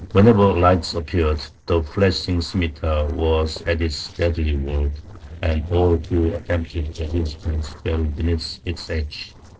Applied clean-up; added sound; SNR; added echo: neural separator model SepFormer DNS4.